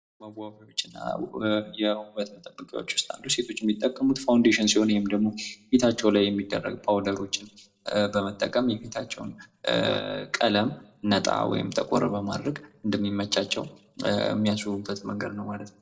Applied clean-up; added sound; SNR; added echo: none; none; none; reverberation time 0.3 s.